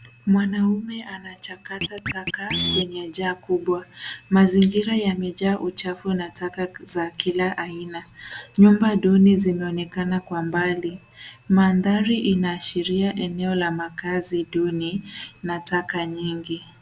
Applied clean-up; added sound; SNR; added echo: none; Scratching (performance technique); 8 dB; none.